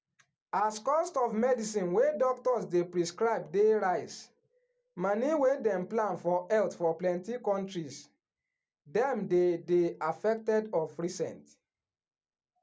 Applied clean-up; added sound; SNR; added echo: none; none; none; none.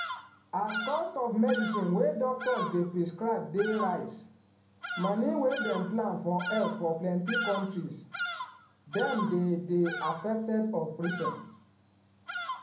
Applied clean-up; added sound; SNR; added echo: none; Bird vocalization, bird call, bird song; 8 dB; reverberation time 0.5 s.